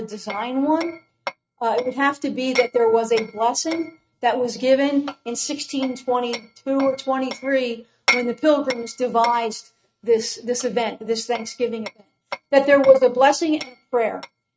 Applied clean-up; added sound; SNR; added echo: neural mask model RNNoise.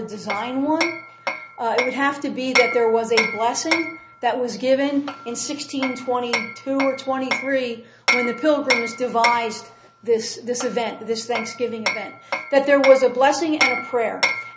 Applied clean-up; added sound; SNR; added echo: none; Hammer; 6 dB; none.